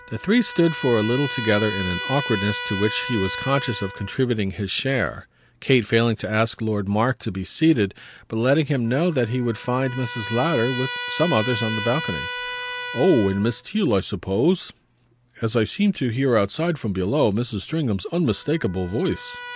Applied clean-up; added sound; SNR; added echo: none; Trumpet; 12 dB; none.